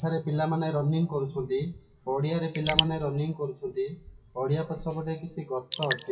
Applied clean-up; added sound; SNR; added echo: classical method WPE with log-MMSE.